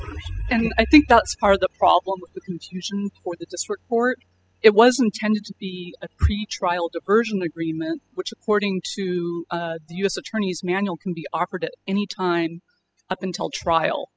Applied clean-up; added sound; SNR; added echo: classical method spectral subtraction.